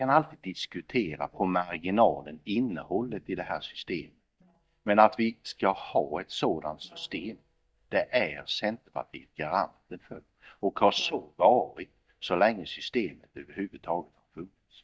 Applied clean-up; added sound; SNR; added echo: neural mask model DeepFilterNet 3.